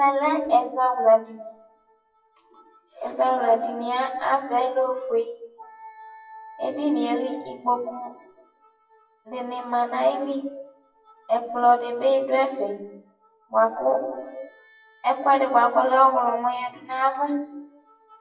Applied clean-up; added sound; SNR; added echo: classical method WPE with log-MMSE.